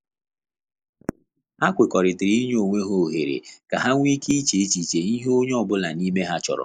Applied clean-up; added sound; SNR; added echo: neural mask model Resemble Enhance denoiser.